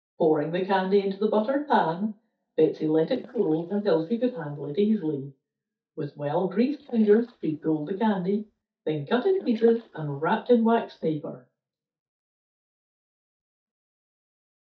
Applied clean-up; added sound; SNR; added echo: neural mask model DeepFilterNet 3.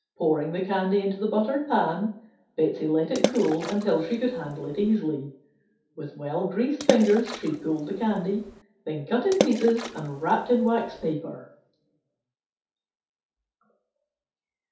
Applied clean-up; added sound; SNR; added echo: none; Water / Splash, splatter; 5 dB; reverberation time 0.5 s.